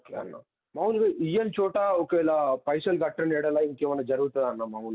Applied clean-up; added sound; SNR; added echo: none; none; none; none.